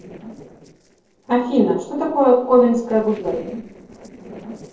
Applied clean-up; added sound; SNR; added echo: neural separator model SepFormer DNS4.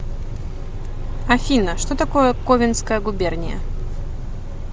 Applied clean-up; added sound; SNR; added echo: none; none; none; none.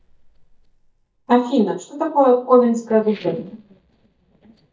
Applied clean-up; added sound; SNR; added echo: neural mask model DeepFilterNet 3.